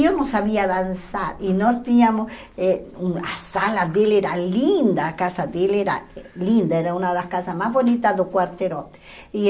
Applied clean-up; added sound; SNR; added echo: none; none; none; none.